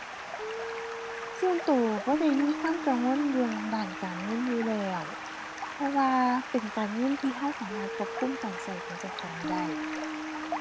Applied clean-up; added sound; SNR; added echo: none; Stream + Guitar; 6 dB; none.